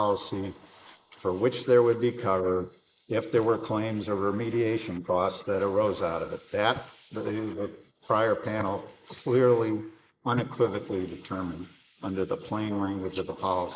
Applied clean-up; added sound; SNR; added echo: neural mask model Resemble Enhance denoiser.